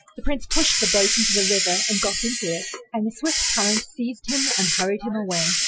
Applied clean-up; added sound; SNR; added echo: classical method Wiener filter.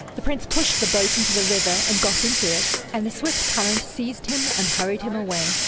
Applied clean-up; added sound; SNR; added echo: none; Hiss; -3 dB; none.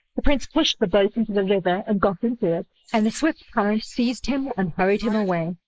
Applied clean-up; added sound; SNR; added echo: neural mask model Resemble Enhance denoiser.